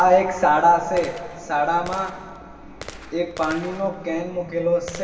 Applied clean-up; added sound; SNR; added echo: none; Gunshot, gunfire; 18 dB; reverberation time 2.7 s.